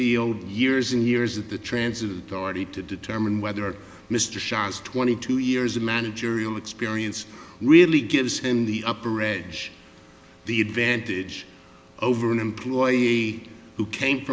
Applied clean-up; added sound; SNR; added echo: none; none; none; none.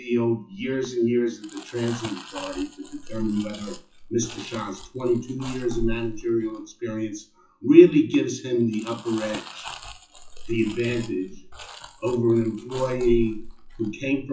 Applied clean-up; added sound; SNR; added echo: classical method WPE with log-MMSE.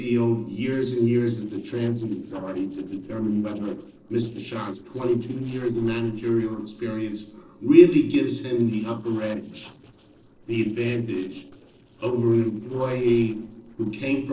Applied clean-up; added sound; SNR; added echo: neural separator model SepFormer DNS4.